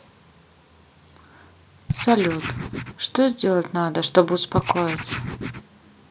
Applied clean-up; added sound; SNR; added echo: none; Writing; 5 dB; none.